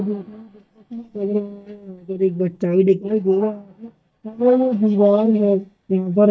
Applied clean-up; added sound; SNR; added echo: neural mask model DeepFilterNet 3.